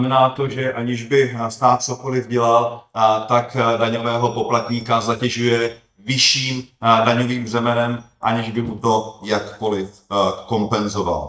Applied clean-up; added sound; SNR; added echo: neural mask model DeepFilterNet 3.